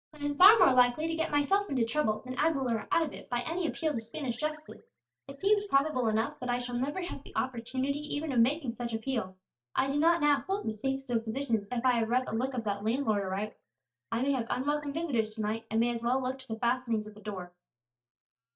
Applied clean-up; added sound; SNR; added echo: neural mask model DeepFilterNet 3.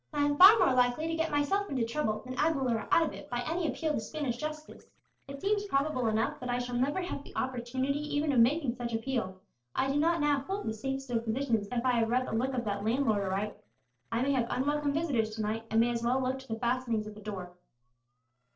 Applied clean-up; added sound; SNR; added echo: neural separator model SepFormer DNS4.